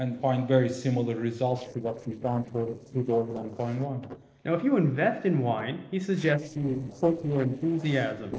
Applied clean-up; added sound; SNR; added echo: neural separator model SepFormer DNS4.